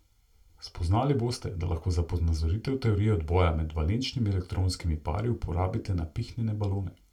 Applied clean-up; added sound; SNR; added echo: none; none; none; reverberation time 0.2 s.